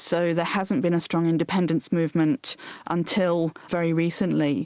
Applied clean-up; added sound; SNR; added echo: none; none; none; none.